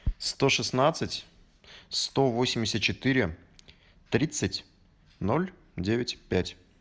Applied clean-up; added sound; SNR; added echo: none; none; none; none.